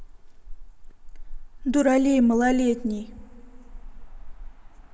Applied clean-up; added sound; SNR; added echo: none; Motor vehicle (road); 11 dB; reverberation time 0.4 s.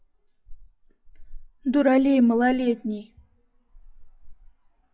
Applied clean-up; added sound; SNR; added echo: classical method WPE with log-MMSE.